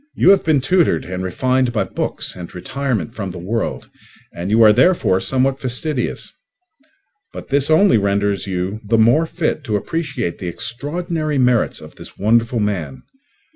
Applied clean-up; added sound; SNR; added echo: none; none; none; none.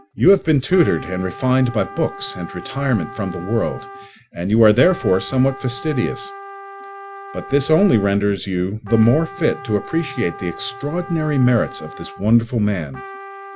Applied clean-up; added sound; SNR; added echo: none; Trumpet; 16 dB; none.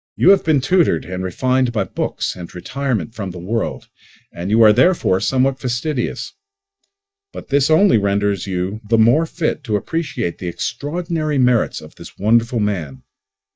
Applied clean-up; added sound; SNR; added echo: neural mask model DeepFilterNet 3.